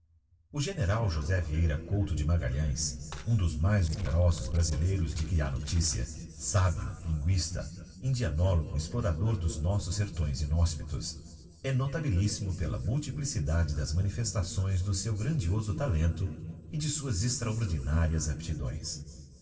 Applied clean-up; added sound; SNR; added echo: neural separator model SepFormer DNS4.